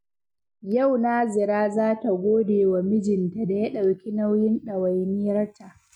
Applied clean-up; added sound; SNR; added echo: none; none; none; none.